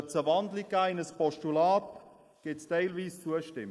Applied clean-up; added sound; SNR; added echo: neural mask model Resemble Enhance denoiser.